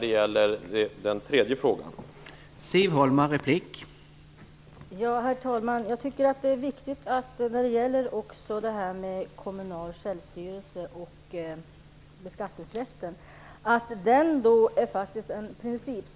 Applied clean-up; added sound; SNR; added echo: none; none; none; none.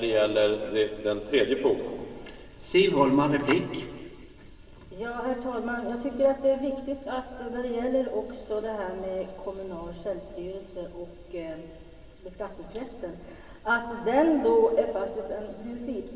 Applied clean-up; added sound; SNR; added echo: none; Clapping; 15 dB; reverberation time 2.0 s.